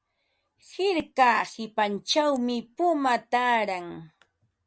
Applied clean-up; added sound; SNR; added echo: none; none; none; none.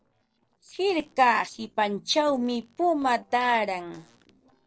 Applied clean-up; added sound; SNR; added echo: neural separator model SepFormer DNS4.